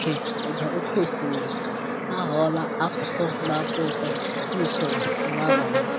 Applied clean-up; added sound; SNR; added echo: none; Bird / Insect; -2 dB; none.